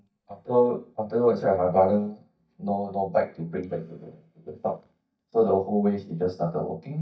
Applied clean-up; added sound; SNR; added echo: neural mask model DeepFilterNet 3.